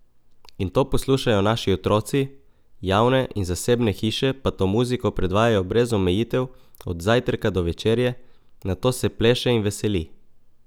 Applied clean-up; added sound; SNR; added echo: none; none; none; none.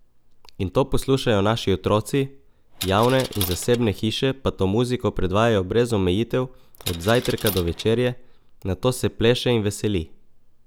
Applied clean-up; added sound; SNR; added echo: none; Coin (dropping); 12 dB; none.